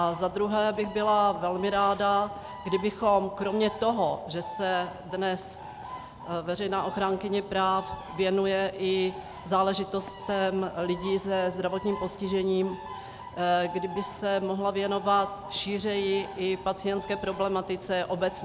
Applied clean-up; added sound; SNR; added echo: none; Bird; 14 dB; none.